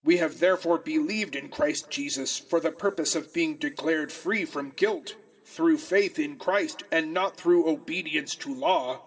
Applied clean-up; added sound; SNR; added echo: none; none; none; reverberation time 2.1 s.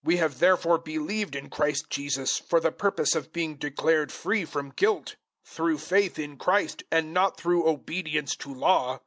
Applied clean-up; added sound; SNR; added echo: none; none; none; none.